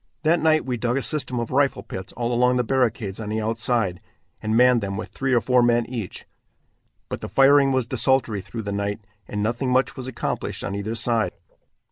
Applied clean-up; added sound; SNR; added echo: none; none; none; none.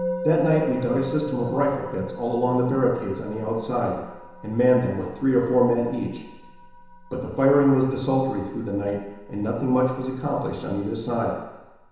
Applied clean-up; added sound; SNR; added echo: none; Musical instrument; 13 dB; reverberation time 1.0 s.